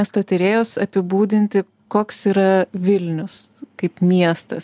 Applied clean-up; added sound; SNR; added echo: none; none; none; none.